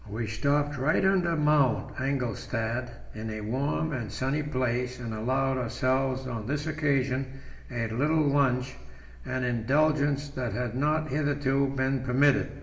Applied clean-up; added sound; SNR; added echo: none; none; none; reverberation time 1.1 s.